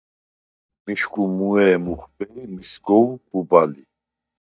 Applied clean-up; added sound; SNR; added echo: neural mask model DeepFilterNet 3.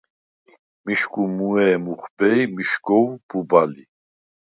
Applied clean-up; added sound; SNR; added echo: none; none; none; none.